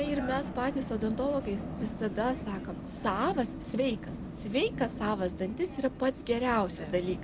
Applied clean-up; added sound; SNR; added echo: none; Vehicle; 7 dB; none.